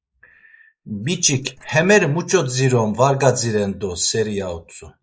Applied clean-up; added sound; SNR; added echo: neural mask model Resemble Enhance denoiser.